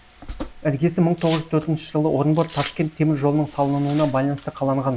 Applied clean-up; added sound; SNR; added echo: none; Domestic sounds, home sounds; 18 dB; none.